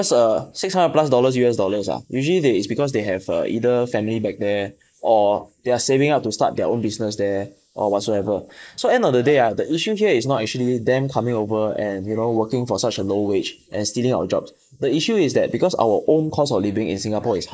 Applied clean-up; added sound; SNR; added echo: neural mask model Resemble Enhance denoiser.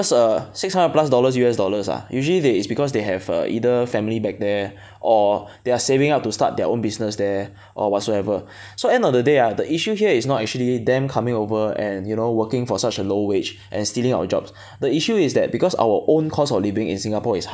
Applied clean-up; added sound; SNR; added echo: none; none; none; none.